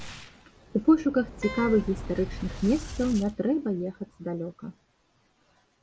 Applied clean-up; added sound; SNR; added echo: none; Wind instrument, woodwind instrument + Boom; 13 dB; none.